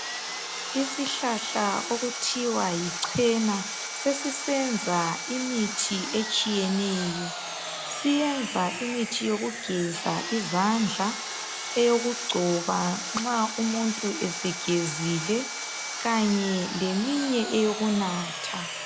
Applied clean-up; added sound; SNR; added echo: none; Sawing; 6 dB; none.